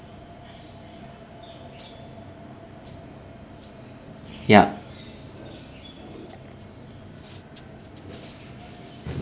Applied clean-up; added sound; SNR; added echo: none; none; none; none.